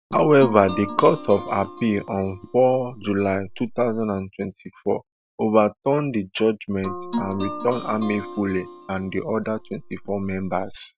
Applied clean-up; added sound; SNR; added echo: none; Guitar; 12 dB; none.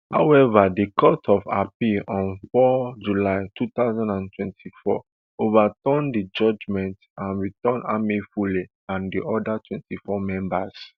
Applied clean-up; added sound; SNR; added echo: none; none; none; none.